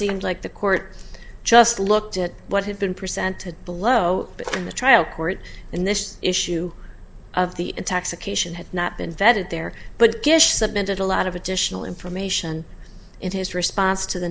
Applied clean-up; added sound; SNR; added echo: none; none; none; none.